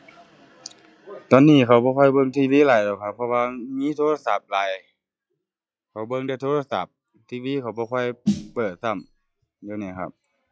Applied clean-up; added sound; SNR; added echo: classical method log-MMSE.